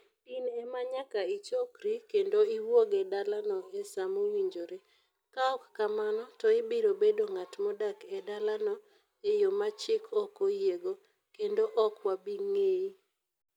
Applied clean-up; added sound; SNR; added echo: none; none; none; none.